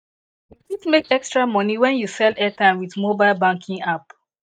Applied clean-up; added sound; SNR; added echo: neural mask model DeepFilterNet 3.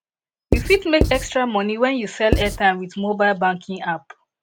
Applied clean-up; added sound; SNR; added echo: none; Writing; 1 dB; none.